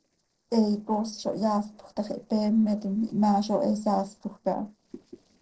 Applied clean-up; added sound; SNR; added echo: neural separator model SepFormer DNS4.